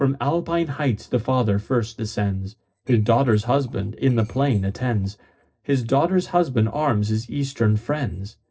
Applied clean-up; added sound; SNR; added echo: neural separator model SepFormer DNS4.